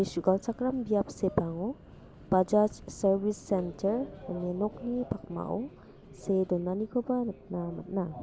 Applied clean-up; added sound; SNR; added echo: none; Subway, metro, underground; 17 dB; none.